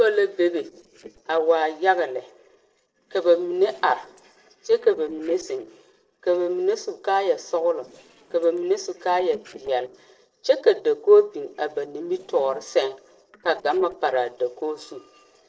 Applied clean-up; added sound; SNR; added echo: neural separator model SepFormer DNS4.